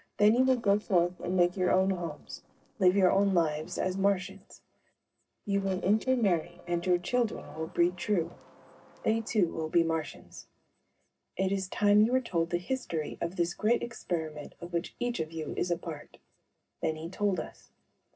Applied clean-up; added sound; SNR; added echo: neural separator model SepFormer DNS4.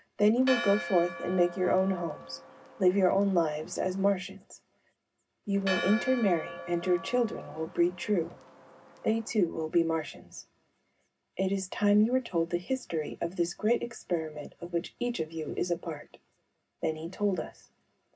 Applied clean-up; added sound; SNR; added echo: none; Church bell; 11 dB; reverberation time 0.4 s.